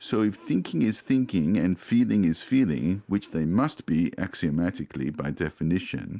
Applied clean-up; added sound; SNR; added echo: none; none; none; none.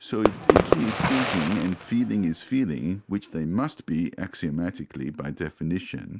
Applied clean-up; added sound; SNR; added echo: none; Fireworks; -3 dB; none.